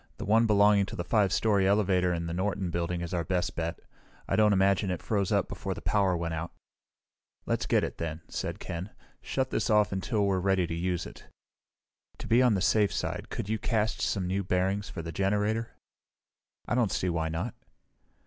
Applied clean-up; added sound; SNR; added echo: none; none; none; none.